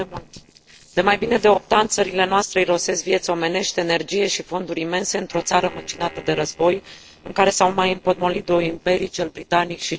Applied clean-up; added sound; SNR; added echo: neural separator model SepFormer DNS4.